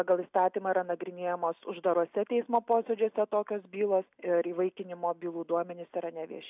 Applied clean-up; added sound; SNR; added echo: none; none; none; none.